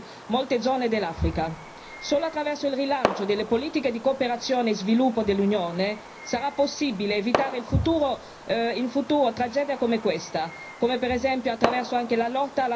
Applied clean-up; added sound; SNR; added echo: none; Fireworks; 11 dB; reverberation time 0.5 s.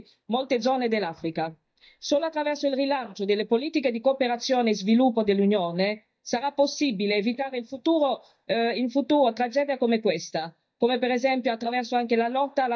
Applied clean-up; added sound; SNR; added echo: neural mask model DeepFilterNet 3.